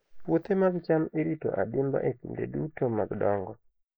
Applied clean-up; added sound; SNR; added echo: neural mask model Resemble Enhance denoiser.